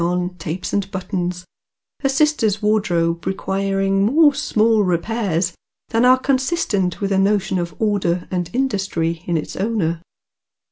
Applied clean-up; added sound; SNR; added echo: none; none; none; none.